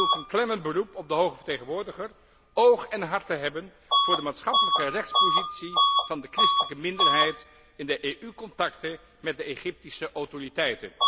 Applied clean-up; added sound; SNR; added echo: none; Bus / Alarm; -1 dB; none.